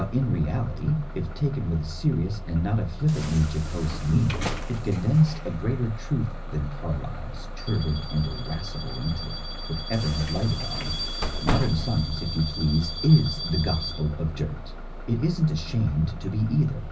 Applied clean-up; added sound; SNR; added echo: none; Bus / Alarm; 7 dB; reverberation time 0.4 s.